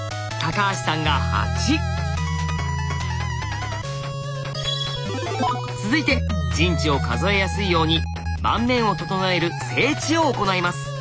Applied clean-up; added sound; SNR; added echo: none; Bass guitar; 6 dB; none.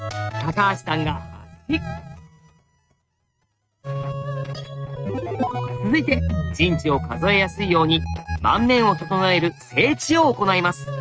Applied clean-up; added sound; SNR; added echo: neural mask model RNNoise.